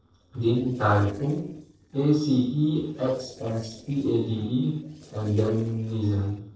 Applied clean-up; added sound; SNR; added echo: neural separator model SepFormer DNS4.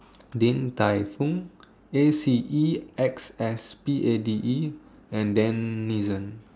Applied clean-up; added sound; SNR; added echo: none; none; none; none.